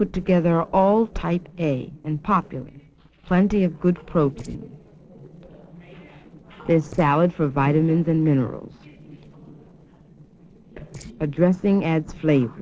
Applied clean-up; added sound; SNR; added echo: neural separator model SepFormer DNS4.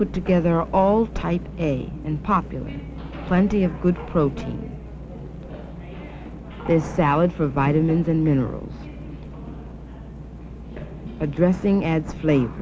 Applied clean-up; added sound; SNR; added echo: none; none; none; none.